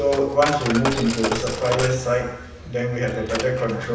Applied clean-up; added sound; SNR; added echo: none; Coin (dropping); 8 dB; reverberation time 1.0 s.